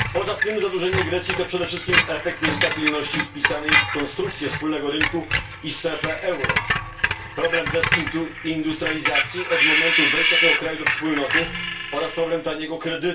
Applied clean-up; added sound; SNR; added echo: none; Screech; -2 dB; reverberation time 0.3 s.